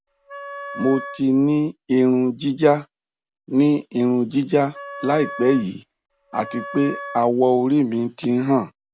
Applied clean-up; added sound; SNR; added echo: none; Wind instrument, woodwind instrument; 14 dB; none.